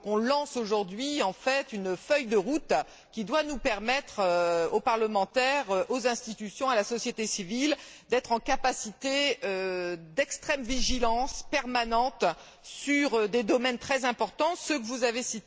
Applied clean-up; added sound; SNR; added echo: none; none; none; none.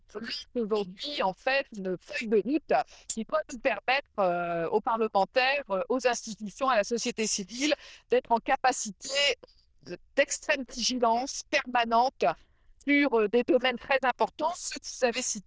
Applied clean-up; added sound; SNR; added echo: neural diffusion model UNIVERSE++.